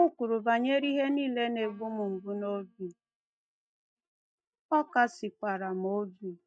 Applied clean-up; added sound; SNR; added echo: neural mask model DeepFilterNet 3.